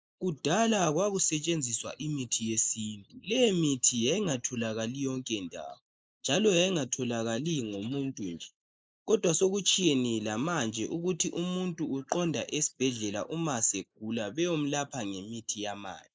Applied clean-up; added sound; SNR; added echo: neural mask model Resemble Enhance denoiser.